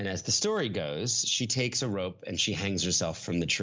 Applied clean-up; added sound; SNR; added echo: none; none; none; none.